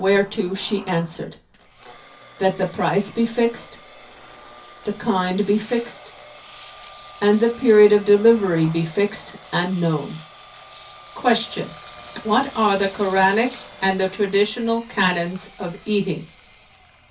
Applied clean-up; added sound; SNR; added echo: none; Engine; 19 dB; reverberation time 0.3 s.